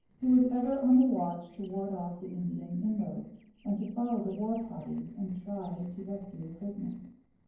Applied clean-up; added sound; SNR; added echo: neural separator model SepFormer DNS4.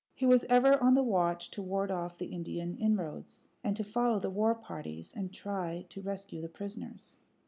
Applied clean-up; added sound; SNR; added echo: none; none; none; none.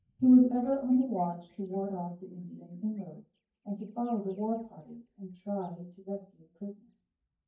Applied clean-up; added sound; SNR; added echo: neural mask model DeepFilterNet 3.